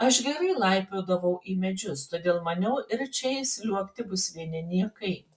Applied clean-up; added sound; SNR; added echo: none; none; none; none.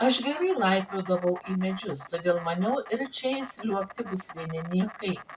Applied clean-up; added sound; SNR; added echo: none; Insect; 16 dB; none.